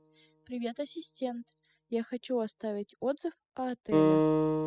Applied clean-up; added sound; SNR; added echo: classical method spectral subtraction.